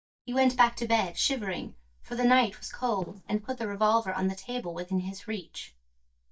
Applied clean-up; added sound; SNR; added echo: neural mask model DeepFilterNet 3.